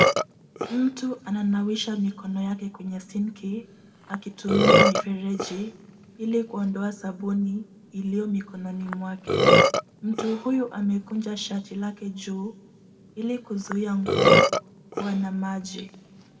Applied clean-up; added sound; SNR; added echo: none; Burping, eructation; -2 dB; reverberation time 1.1 s.